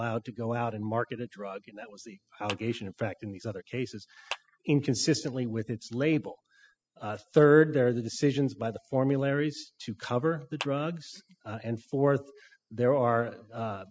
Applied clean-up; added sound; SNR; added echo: classical method spectral subtraction.